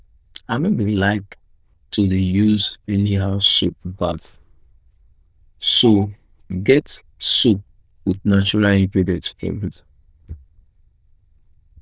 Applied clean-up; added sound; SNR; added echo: neural diffusion model UNIVERSE++.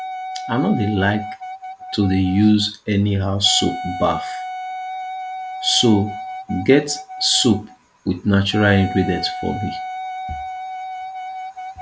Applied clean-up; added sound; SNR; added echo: none; Wind instrument, woodwind instrument; 9 dB; none.